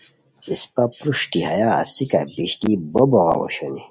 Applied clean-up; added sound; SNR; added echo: none; none; none; none.